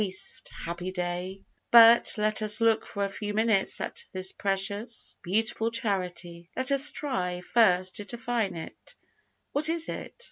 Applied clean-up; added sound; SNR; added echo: none; none; none; none.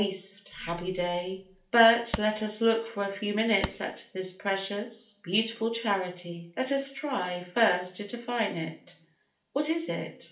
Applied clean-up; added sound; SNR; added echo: none; Tap; 4 dB; reverberation time 0.4 s.